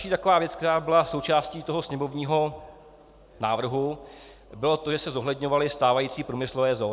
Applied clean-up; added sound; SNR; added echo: none; none; none; none.